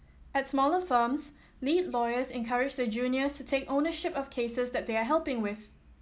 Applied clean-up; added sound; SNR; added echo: none; none; none; none.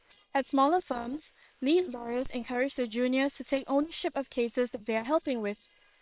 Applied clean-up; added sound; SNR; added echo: neural separator model SepFormer WHAM!.